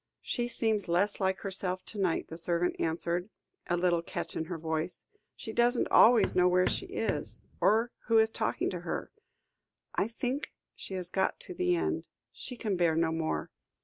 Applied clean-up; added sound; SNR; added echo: none; Hammer; 8 dB; none.